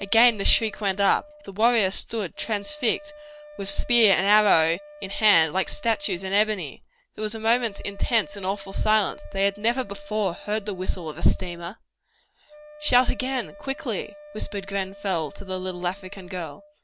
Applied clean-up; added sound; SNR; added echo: none; Wind instrument, woodwind instrument; 20 dB; none.